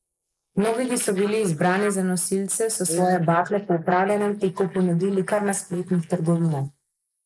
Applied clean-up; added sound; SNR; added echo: neural mask model Resemble Enhance denoiser.